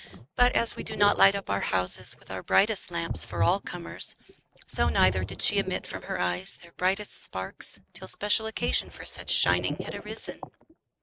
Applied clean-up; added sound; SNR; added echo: neural mask model RNNoise.